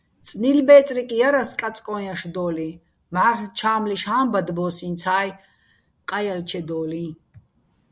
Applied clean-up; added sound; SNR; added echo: none; none; none; none.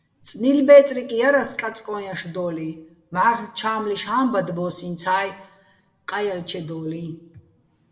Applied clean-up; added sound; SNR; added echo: none; none; none; reverberation time 0.7 s.